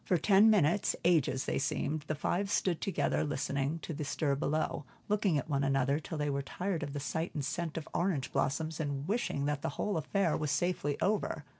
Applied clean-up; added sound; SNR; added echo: none; none; none; none.